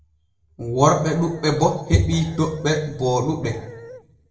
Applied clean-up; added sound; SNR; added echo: none; Dog; 19 dB; reverberation time 0.7 s.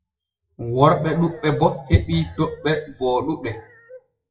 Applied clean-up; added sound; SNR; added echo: classical method WPE with log-MMSE.